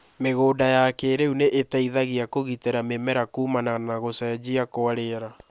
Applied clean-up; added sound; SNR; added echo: none; none; none; none.